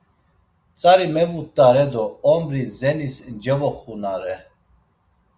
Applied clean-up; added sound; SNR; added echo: none; none; none; none.